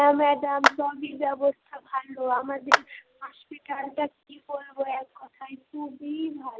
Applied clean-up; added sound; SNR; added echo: none; Clapping; 0 dB; none.